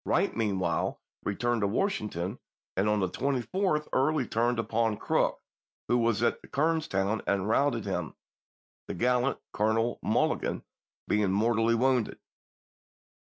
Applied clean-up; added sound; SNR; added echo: none; none; none; none.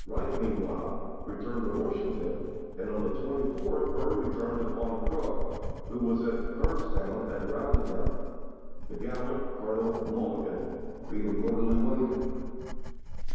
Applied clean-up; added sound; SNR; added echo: none; Writing; -1 dB; reverberation time 2.2 s.